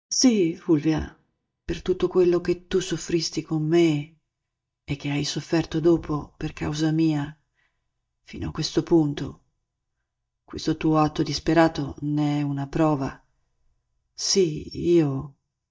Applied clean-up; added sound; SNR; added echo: neural mask model DeepFilterNet 3.